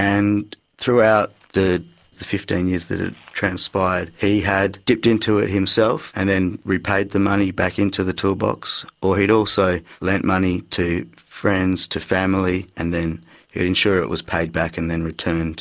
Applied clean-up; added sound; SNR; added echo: none; none; none; none.